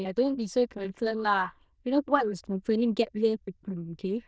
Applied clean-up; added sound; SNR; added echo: neural diffusion model UNIVERSE++.